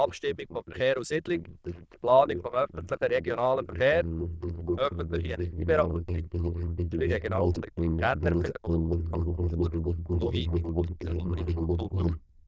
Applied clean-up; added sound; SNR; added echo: neural diffusion model UNIVERSE++.